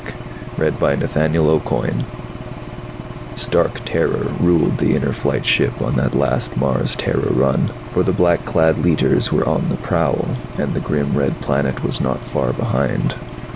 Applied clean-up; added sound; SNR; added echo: none; Engine / Aircraft; 11 dB; none.